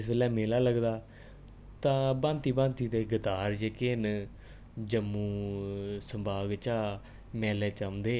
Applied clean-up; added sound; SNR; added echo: none; none; none; none.